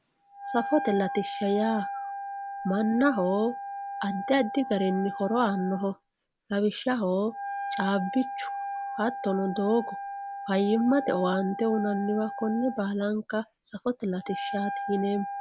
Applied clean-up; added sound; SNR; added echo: none; Wind instrument, woodwind instrument; 8 dB; none.